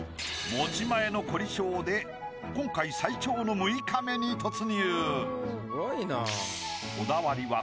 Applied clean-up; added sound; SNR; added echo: none; Thunder; 20 dB; none.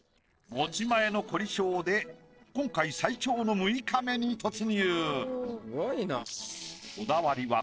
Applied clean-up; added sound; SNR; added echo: neural separator model SepFormer DNS4.